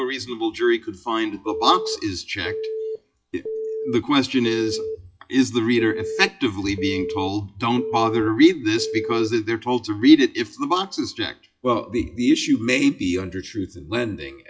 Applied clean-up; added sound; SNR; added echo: classical method WPE with log-MMSE.